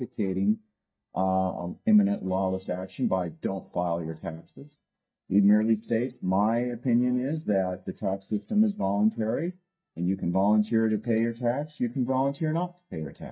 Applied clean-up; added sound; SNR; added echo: neural mask model DeepFilterNet 3.